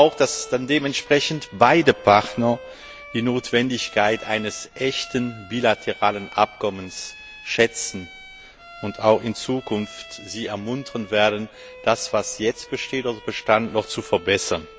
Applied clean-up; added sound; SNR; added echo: none; Bowed string instrument; 20 dB; none.